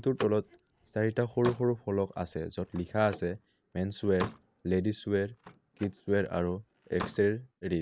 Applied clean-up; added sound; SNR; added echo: none; Slam; 15 dB; none.